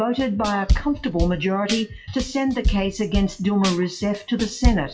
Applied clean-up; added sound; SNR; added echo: classical method WPE with log-MMSE.